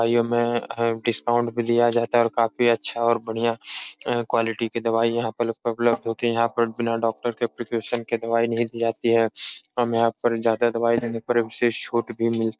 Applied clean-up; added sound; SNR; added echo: neural mask model DeepFilterNet 3.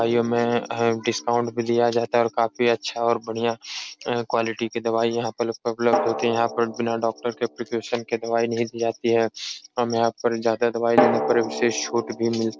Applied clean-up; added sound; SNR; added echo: none; Drum; 9 dB; none.